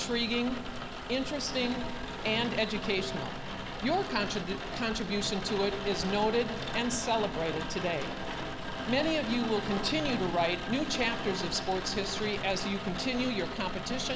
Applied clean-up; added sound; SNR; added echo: none; Rain; 6 dB; none.